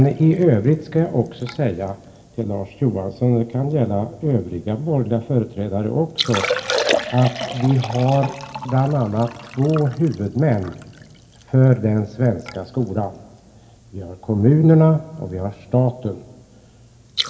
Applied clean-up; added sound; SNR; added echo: none; Liquid; 12 dB; reverberation time 1.3 s.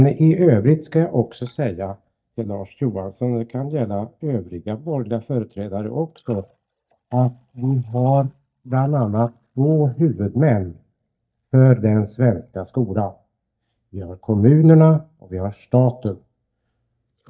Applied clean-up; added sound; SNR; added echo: neural mask model DeepFilterNet 3.